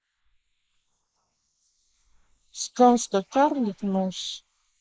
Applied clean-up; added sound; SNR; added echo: neural mask model Resemble Enhance denoiser.